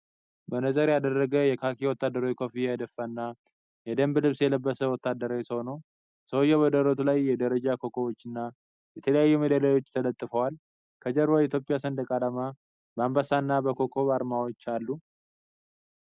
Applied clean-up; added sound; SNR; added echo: none; none; none; none.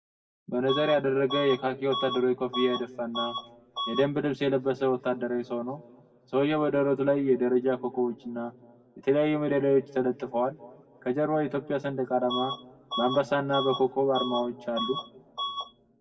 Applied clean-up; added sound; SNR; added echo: none; Bus / Alarm; 8 dB; reverberation time 1.5 s.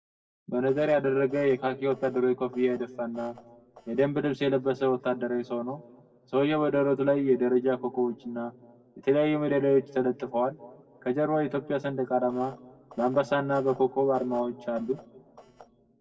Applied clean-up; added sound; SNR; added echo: neural separator model SepFormer DNS4.